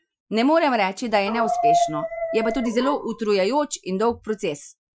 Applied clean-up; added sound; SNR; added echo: classical method Wiener filter.